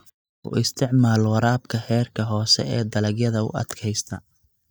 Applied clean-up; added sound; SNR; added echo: neural mask model DeepFilterNet 3.